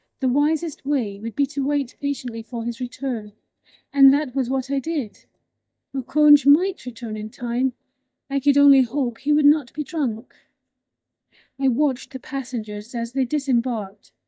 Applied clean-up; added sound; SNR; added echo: neural mask model DeepFilterNet 3.